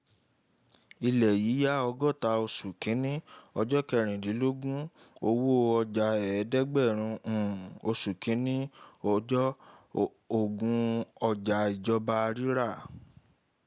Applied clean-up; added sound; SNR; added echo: none; none; none; none.